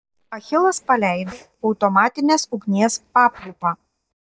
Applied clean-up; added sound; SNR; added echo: neural mask model DeepFilterNet 3.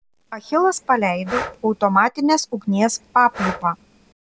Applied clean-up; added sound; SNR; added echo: none; Breathing; 14 dB; none.